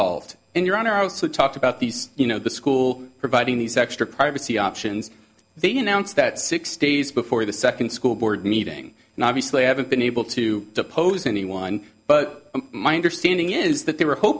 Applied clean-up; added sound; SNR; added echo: none; none; none; none.